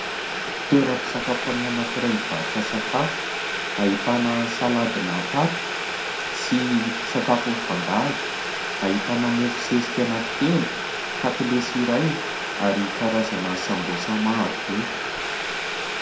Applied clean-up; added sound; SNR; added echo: none; Boiling; 3 dB; reverberation time 0.4 s.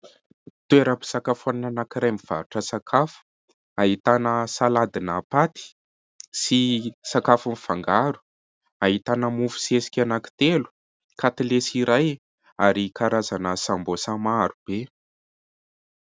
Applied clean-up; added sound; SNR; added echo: none; none; none; none.